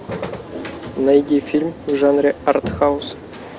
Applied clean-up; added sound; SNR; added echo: none; Buzz; 14 dB; none.